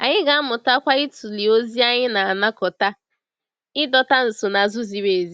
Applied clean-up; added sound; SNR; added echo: none; none; none; none.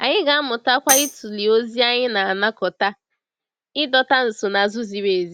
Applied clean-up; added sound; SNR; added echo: none; Tambourine; 6 dB; none.